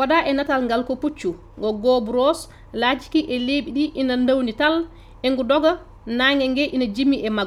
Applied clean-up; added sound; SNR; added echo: none; none; none; none.